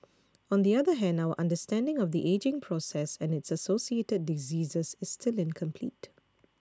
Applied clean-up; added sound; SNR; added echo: none; none; none; none.